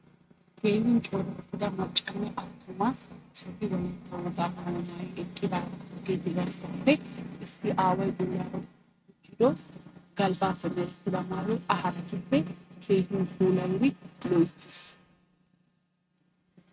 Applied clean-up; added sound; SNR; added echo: neural mask model RNNoise.